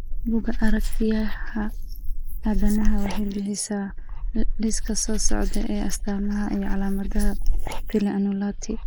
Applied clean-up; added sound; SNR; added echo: neural mask model Resemble Enhance denoiser.